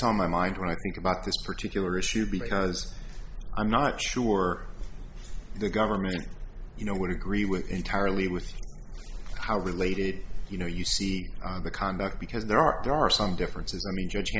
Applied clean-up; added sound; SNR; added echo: none; none; none; none.